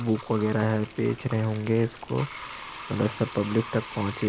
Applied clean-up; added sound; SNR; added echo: none; Bathtub (filling or washing); 12 dB; none.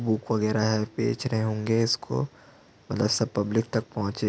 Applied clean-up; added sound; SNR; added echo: none; none; none; none.